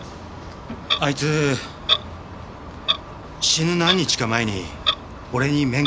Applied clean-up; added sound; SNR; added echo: none; Clock; 5 dB; none.